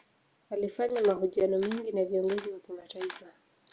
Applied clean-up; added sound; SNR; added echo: none; Camera; 17 dB; none.